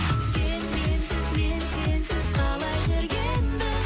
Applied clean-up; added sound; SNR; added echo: none; none; none; none.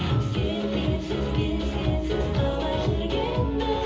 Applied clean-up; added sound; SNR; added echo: none; none; none; reverberation time 0.7 s.